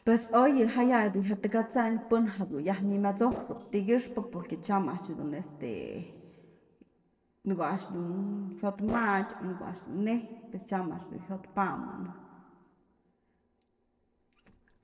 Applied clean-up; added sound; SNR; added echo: neural separator model SepFormer DNS4.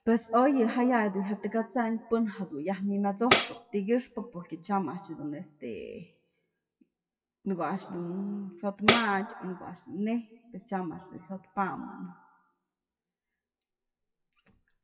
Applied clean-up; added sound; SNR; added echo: classical method WPE with log-MMSE.